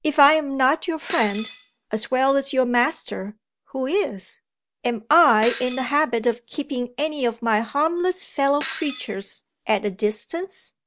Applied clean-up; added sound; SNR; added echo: none; Shatter; 14 dB; none.